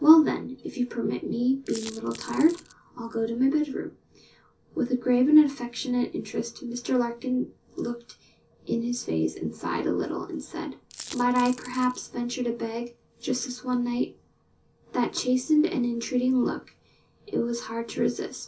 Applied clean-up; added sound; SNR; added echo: none; Coin (dropping); 16 dB; reverberation time 0.3 s.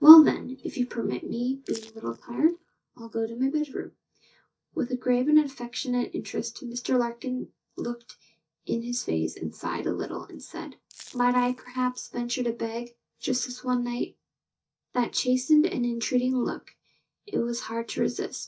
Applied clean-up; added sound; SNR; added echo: neural mask model DeepFilterNet 3.